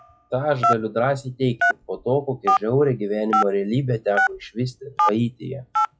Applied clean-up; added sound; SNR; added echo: classical method log-MMSE.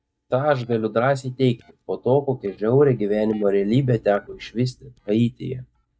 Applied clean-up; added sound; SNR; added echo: neural mask model DeepFilterNet 3.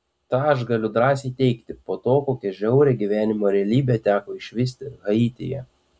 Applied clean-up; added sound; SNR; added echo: none; none; none; none.